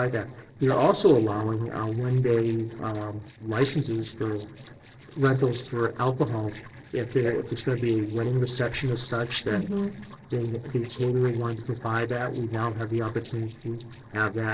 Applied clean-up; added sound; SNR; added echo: neural separator model SepFormer DNS4.